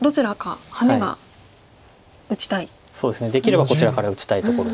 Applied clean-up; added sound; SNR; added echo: none; none; none; none.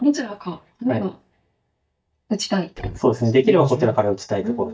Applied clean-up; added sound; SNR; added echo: neural mask model DeepFilterNet 3.